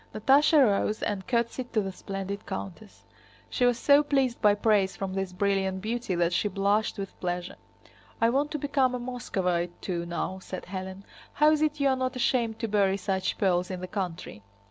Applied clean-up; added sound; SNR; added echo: none; none; none; none.